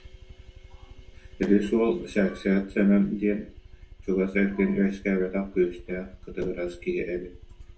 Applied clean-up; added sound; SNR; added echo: none; Aircraft; 19 dB; reverberation time 0.2 s.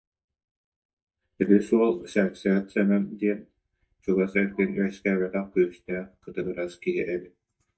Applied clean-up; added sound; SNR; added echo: neural mask model DeepFilterNet 3.